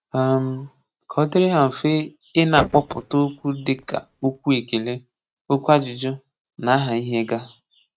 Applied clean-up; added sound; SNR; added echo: neural mask model RNNoise.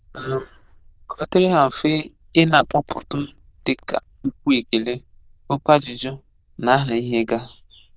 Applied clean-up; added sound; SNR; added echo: neural diffusion model UNIVERSE++.